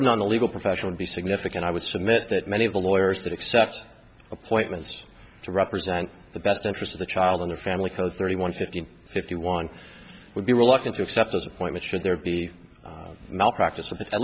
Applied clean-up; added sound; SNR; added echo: none; none; none; none.